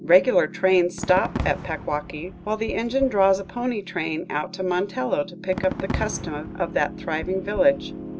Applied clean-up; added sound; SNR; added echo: none; Piano + Fireworks; 10 dB; none.